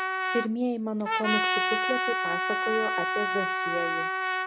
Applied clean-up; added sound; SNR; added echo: none; Trumpet; -4 dB; none.